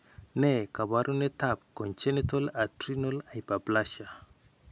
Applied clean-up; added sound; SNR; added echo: none; none; none; none.